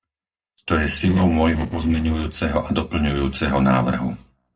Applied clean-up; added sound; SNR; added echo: neural separator model SepFormer DNS4.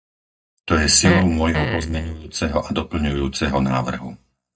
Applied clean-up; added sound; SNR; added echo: neural mask model DeepFilterNet 3.